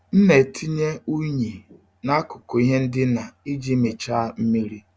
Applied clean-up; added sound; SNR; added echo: none; none; none; none.